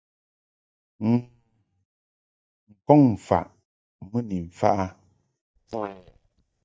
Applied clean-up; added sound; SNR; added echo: neural mask model DeepFilterNet 3.